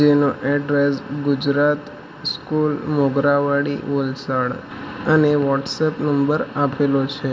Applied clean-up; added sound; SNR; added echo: none; none; none; reverberation time 0.6 s.